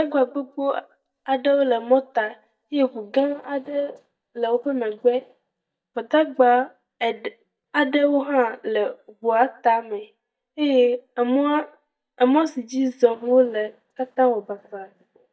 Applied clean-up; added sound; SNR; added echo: neural mask model DeepFilterNet 3.